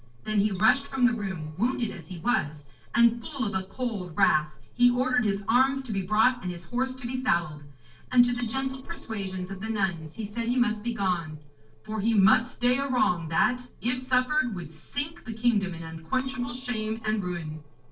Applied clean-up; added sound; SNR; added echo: neural separator model SepFormer DNS4.